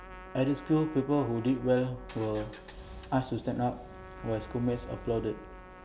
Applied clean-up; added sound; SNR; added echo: none; Engine + Trumpet; 16 dB; none.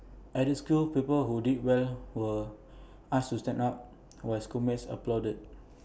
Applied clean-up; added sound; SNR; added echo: none; none; none; none.